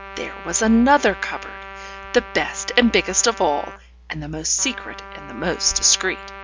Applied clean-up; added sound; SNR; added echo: none; Trumpet; 16 dB; none.